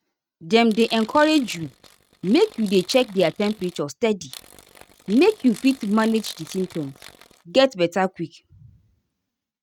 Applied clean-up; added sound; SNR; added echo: neural mask model RNNoise.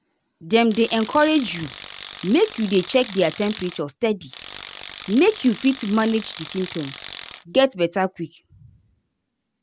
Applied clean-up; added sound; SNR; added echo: none; Tools; 10 dB; none.